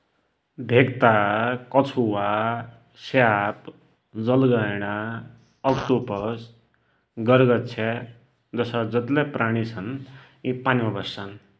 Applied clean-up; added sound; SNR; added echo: none; Fart; 16 dB; none.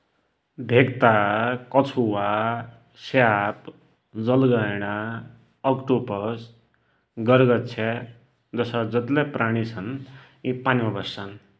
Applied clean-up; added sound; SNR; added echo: none; none; none; none.